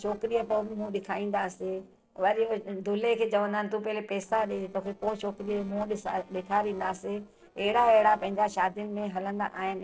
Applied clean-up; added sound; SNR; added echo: neural separator model SepFormer DNS4.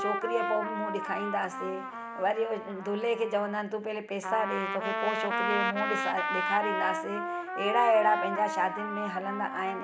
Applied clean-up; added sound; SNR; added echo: none; Trumpet; 3 dB; none.